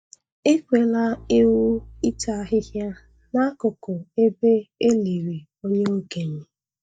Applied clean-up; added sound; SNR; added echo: neural mask model DeepFilterNet 3.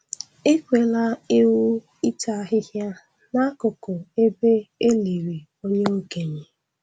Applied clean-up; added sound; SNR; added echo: none; none; none; none.